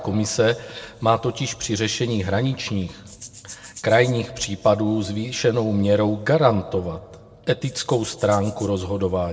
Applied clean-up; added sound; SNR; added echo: none; Rattle (instrument); 19 dB; reverberation time 2.4 s.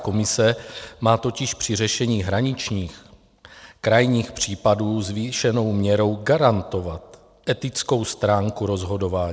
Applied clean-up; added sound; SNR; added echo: none; none; none; none.